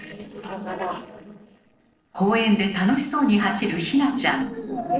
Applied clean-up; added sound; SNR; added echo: neural separator model SepFormer DNS4.